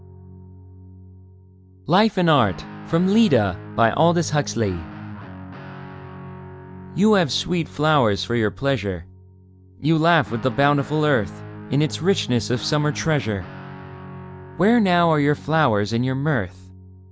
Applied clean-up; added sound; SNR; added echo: none; Guitar; 16 dB; none.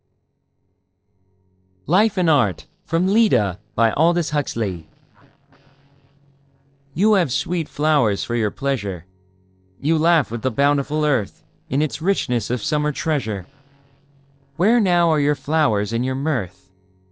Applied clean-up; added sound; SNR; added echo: neural separator model SepFormer DNS4.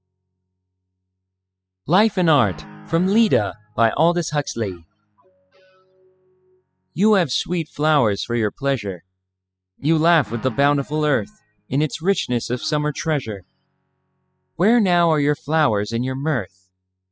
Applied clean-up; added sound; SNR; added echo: classical method spectral subtraction.